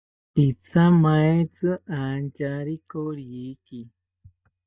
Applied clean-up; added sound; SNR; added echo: neural mask model DeepFilterNet 3.